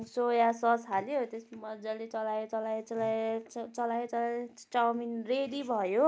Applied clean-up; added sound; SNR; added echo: none; none; none; none.